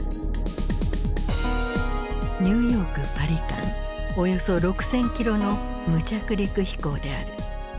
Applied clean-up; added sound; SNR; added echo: none; Guitar; 16 dB; none.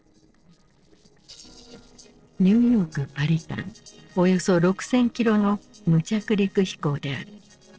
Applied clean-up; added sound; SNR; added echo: neural separator model SepFormer DNS4.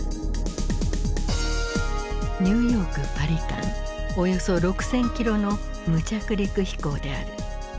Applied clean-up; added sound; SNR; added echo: none; none; none; none.